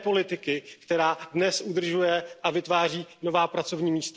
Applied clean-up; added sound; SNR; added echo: none; none; none; none.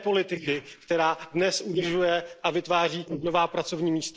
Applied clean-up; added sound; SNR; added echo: neural mask model Resemble Enhance denoiser.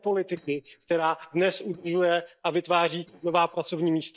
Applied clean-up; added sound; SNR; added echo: neural mask model DeepFilterNet 3.